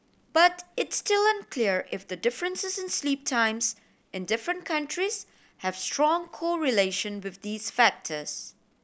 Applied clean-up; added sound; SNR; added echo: none; none; none; none.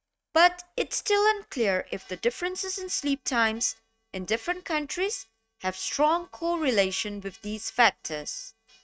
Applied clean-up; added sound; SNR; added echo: neural mask model RNNoise.